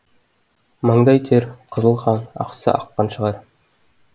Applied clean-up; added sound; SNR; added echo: none; none; none; none.